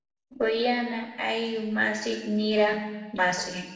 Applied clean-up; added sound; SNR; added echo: neural separator model SepFormer DNS4.